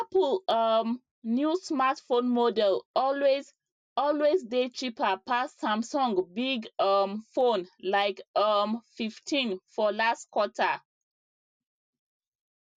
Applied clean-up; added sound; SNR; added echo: none; none; none; none.